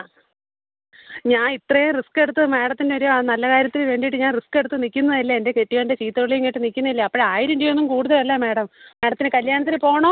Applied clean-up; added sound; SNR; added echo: none; none; none; none.